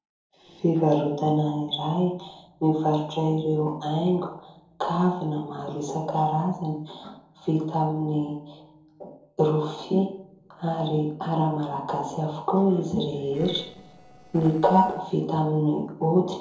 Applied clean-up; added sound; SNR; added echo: neural separator model SepFormer DNS4.